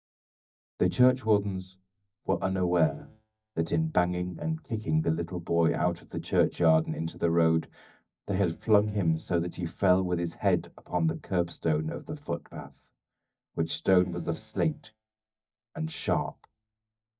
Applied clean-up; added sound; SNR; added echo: neural mask model DeepFilterNet 3.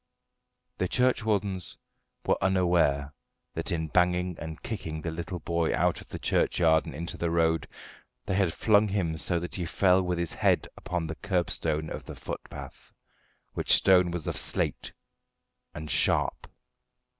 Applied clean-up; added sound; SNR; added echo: none; none; none; none.